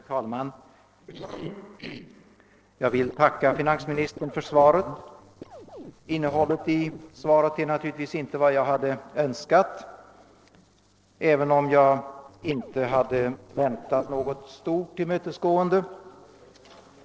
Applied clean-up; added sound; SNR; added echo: neural separator model SepFormer DNS4.